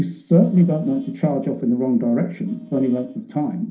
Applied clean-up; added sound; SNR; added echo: neural separator model SepFormer DNS4.